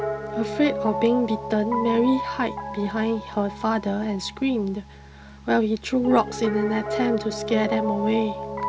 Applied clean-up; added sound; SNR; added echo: none; Piano; 6 dB; none.